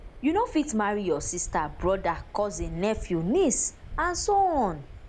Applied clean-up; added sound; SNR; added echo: none; Waves, surf; 13 dB; none.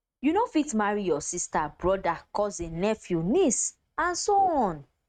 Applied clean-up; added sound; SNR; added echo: neural mask model RNNoise.